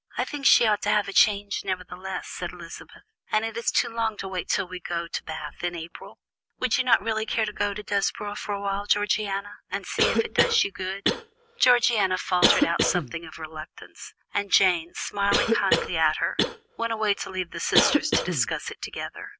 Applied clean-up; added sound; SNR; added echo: none; Cough; 0 dB; none.